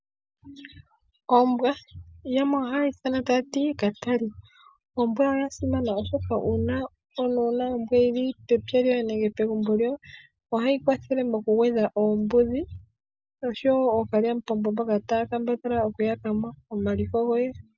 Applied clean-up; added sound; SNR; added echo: none; none; none; none.